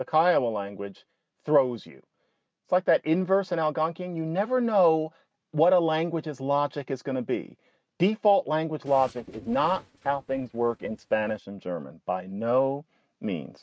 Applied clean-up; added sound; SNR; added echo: neural mask model RNNoise.